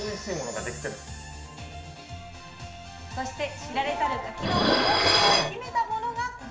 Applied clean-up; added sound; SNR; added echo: none; Dishes, pots, and pans; -4 dB; reverberation time 0.8 s.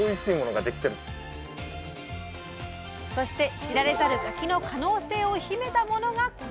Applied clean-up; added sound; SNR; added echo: none; none; none; none.